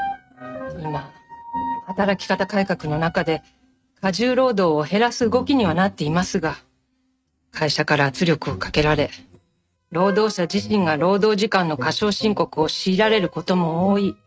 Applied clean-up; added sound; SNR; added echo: neural mask model RNNoise.